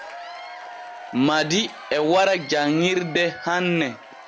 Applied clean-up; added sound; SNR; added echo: none; Applause / Crowd / Cheering; 15 dB; none.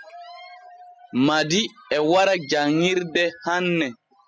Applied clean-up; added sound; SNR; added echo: classical method spectral subtraction.